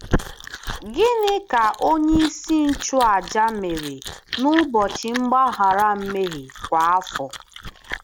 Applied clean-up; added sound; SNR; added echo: none; Chewing, mastication; 10 dB; none.